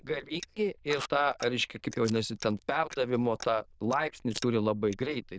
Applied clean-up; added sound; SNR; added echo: neural diffusion model UNIVERSE++.